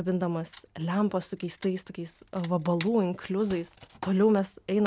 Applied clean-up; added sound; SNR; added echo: none; Wood; 20 dB; none.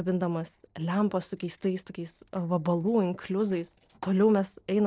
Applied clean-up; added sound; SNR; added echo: neural separator model SepFormer DNS4.